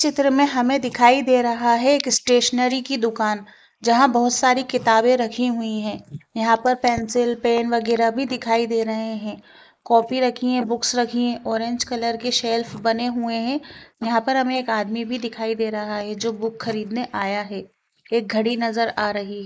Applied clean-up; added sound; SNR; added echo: neural mask model Resemble Enhance denoiser.